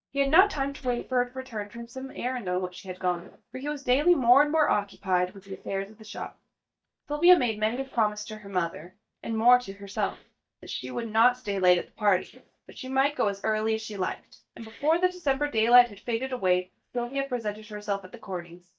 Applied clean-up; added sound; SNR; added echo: neural mask model DeepFilterNet 3.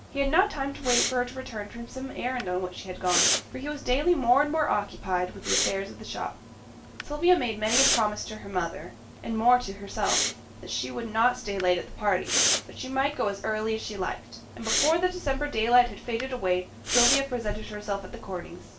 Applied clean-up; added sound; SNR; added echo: none; Respiratory sounds; 5 dB; reverberation time 0.3 s.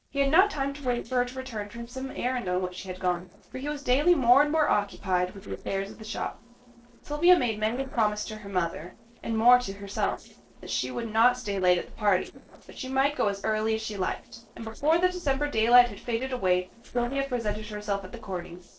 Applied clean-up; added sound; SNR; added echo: neural separator model SepFormer DNS4.